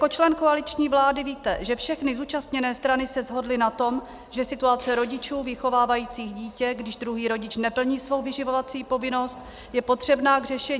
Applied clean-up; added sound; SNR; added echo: none; none; none; none.